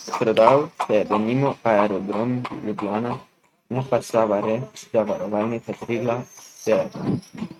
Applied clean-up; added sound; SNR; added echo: neural mask model RNNoise.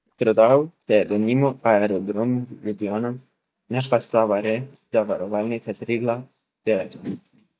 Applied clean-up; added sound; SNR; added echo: neural mask model DeepFilterNet 3.